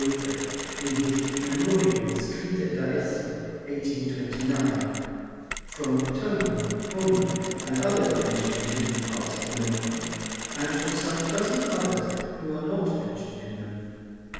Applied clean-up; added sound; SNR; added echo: none; Mechanisms; 9 dB; reverberation time 2.1 s.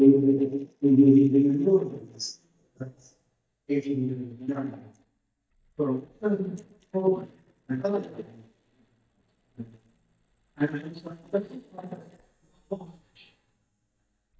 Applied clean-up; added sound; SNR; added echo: neural mask model DeepFilterNet 3.